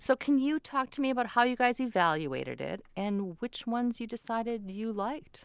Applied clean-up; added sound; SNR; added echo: none; none; none; none.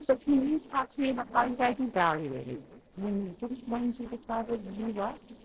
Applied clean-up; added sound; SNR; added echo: neural separator model SepFormer DNS4.